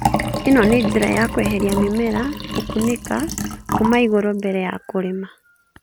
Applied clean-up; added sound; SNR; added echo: none; Liquid; 5 dB; none.